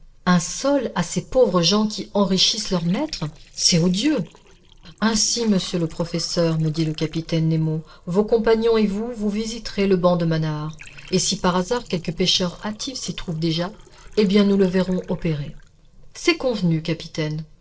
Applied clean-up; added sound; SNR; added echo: neural separator model SepFormer DNS4.